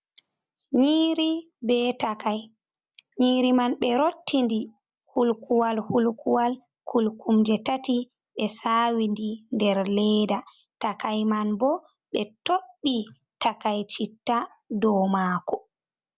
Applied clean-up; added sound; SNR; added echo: none; none; none; none.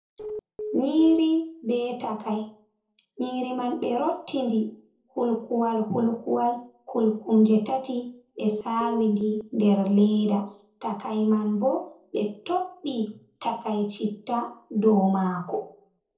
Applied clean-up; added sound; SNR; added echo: neural separator model SepFormer DNS4.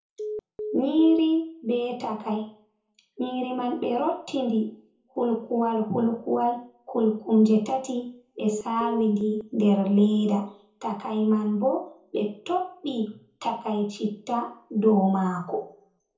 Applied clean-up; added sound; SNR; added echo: none; Telephone; 10 dB; reverberation time 0.5 s.